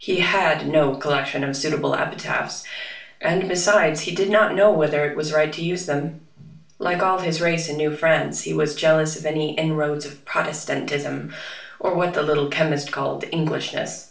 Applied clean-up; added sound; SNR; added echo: none; none; none; reverberation time 0.4 s.